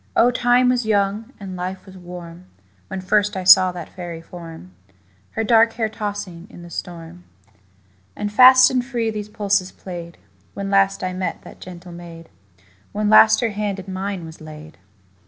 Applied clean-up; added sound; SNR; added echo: none; none; none; none.